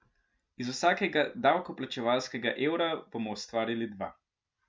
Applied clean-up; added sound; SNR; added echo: none; none; none; none.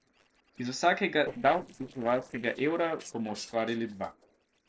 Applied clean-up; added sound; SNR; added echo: neural separator model SepFormer DNS4.